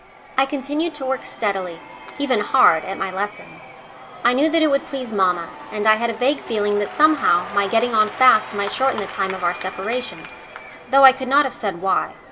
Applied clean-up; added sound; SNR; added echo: none; Applause / Crowd / Cheering; 15 dB; reverberation time 1.6 s.